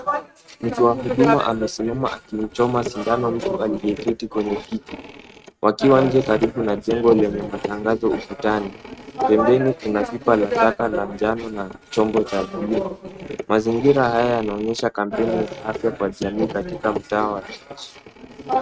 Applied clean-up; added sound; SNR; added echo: neural mask model RNNoise.